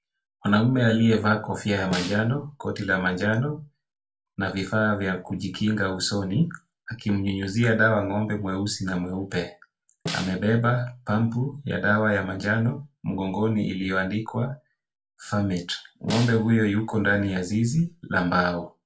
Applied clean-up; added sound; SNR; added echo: none; Snare drum; 12 dB; reverberation time 0.2 s.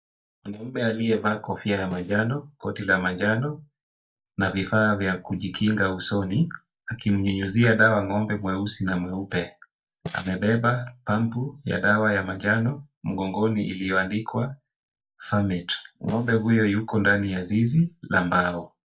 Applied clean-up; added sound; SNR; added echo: neural mask model DeepFilterNet 3.